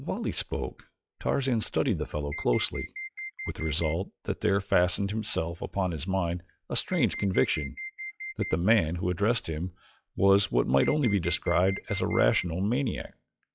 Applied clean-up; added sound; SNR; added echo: classical method log-MMSE.